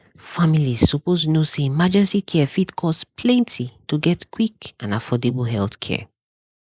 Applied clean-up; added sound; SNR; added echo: neural mask model Resemble Enhance denoiser.